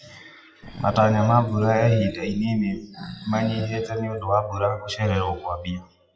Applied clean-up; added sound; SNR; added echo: classical method WPE with log-MMSE.